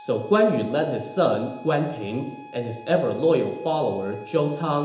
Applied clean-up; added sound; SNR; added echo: none; Harmonica; 20 dB; reverberation time 0.8 s.